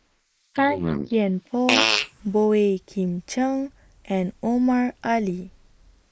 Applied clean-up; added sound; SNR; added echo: neural mask model Resemble Enhance denoiser.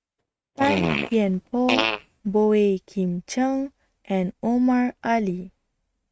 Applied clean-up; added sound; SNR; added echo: neural mask model RNNoise.